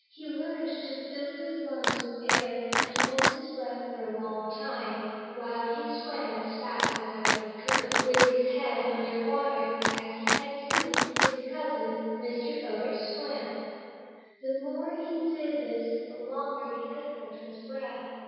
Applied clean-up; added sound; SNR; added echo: none; Clapping; -3 dB; reverberation time 2.2 s.